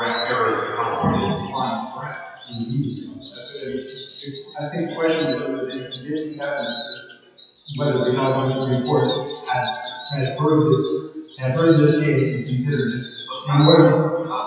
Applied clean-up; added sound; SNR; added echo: classical method WPE with log-MMSE.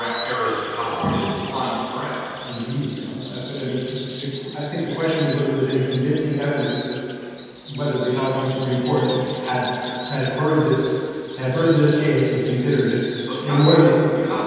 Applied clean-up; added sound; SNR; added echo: none; Insect; 16 dB; reverberation time 2.1 s.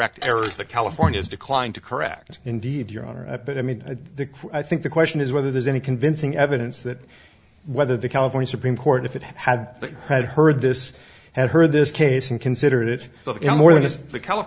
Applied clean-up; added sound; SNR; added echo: none; none; none; none.